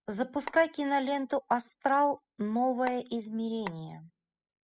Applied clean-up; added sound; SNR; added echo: classical method spectral subtraction.